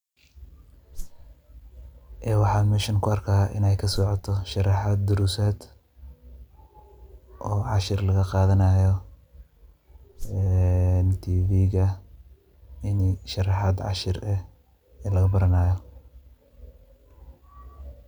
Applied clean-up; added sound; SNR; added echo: none; Whoosh, swoosh, swish; 9 dB; none.